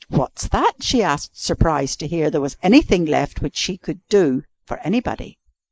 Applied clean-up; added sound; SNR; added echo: neural mask model Resemble Enhance denoiser.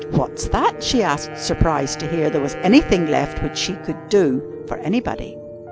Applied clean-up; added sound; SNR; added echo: none; Piano + Wind instrument, woodwind instrument; 11 dB; none.